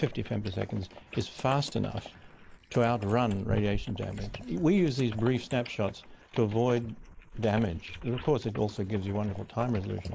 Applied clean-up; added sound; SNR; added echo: neural mask model Resemble Enhance denoiser.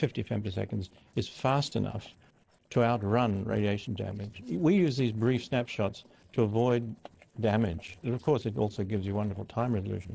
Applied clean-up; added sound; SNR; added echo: neural separator model SepFormer DNS4.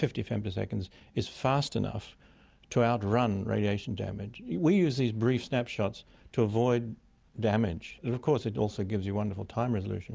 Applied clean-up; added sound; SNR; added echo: none; none; none; none.